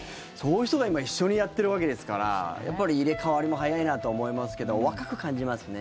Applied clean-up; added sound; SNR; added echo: none; Guitar; 16 dB; none.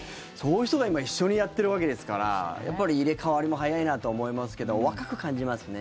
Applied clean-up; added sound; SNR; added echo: none; none; none; none.